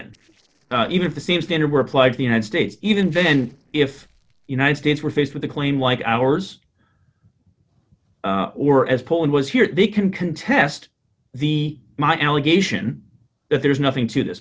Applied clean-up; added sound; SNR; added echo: neural separator model SepFormer DNS4.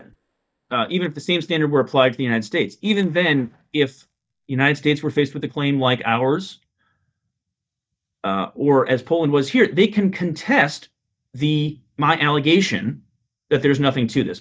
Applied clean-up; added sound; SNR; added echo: neural mask model DeepFilterNet 3.